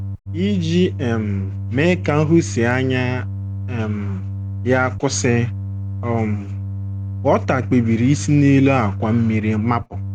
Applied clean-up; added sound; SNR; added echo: none; Organ; 6 dB; none.